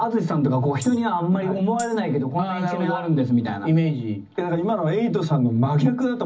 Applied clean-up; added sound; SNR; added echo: none; Tambourine; 18 dB; reverberation time 0.4 s.